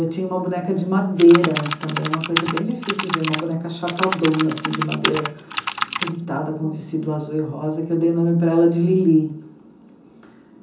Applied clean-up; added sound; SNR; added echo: none; Computer keyboard; 6 dB; reverberation time 0.6 s.